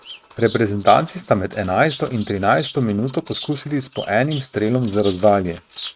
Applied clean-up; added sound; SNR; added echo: neural mask model RNNoise.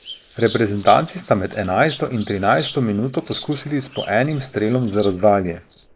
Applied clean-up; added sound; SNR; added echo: neural mask model Resemble Enhance denoiser.